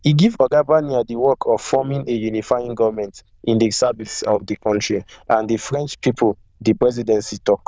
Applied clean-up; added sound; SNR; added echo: neural diffusion model UNIVERSE++.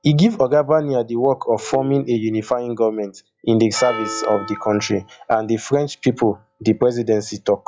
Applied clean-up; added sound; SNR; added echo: classical method log-MMSE.